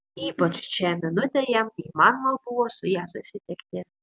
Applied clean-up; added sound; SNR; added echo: none; none; none; none.